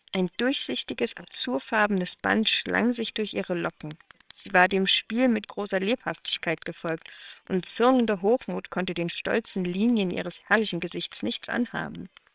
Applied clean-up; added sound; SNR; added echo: neural separator model SepFormer WHAMR!.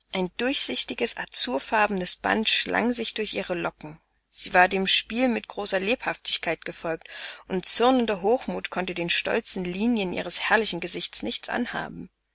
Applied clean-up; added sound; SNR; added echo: none; none; none; none.